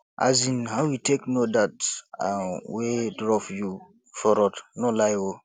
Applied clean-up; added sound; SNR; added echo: none; none; none; none.